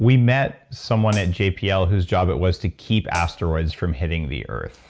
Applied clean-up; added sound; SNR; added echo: none; Hi-hat; 18 dB; none.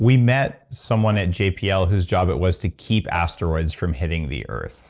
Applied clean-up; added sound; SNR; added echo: neural separator model SepFormer DNS4.